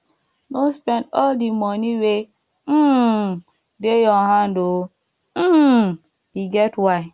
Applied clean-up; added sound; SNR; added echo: none; none; none; none.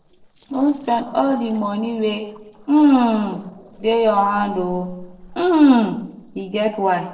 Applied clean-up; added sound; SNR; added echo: neural separator model SepFormer DNS4.